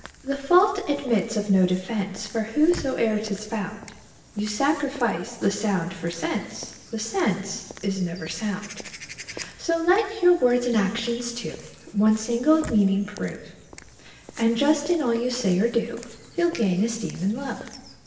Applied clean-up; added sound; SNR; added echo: none; Walk, footsteps / Bird vocalization, bird call, bird song; 19 dB; reverberation time 1.1 s.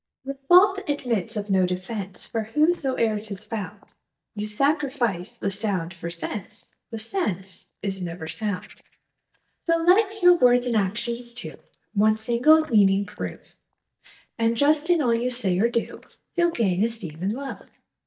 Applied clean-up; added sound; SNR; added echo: neural mask model DeepFilterNet 3.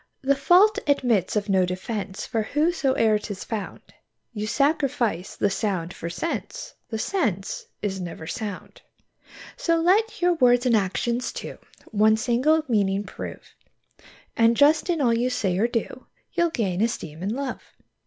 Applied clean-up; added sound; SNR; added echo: none; none; none; none.